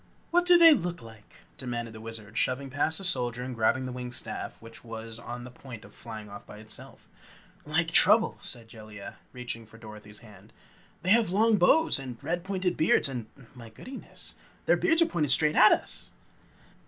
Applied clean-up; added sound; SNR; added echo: none; none; none; none.